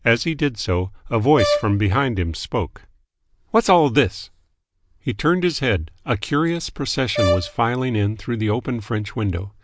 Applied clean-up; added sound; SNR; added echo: none; Brass instrument; 5 dB; none.